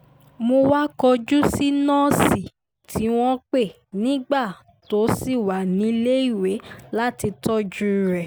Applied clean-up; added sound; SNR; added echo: none; none; none; none.